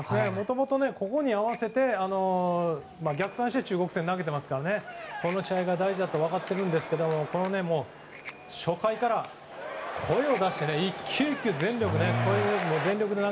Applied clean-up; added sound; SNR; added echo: none; Bicycle bell; 17 dB; none.